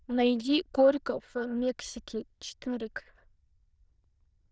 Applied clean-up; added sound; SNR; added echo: neural diffusion model UNIVERSE++.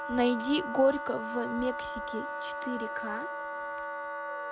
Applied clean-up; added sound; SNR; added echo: none; Wind instrument, woodwind instrument; 4 dB; none.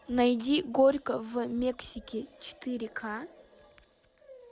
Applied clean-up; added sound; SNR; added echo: none; none; none; none.